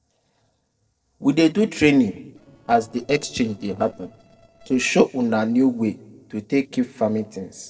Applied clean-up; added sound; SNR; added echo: neural separator model SepFormer DNS4.